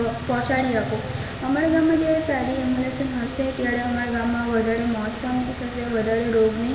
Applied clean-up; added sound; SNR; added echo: none; Car; 14 dB; reverberation time 2.5 s.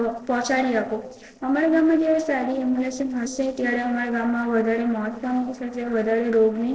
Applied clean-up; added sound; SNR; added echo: neural separator model SepFormer DNS4.